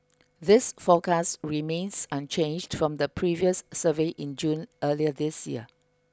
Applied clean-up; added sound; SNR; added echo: none; none; none; none.